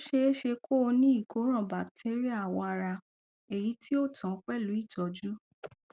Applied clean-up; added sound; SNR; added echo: none; none; none; none.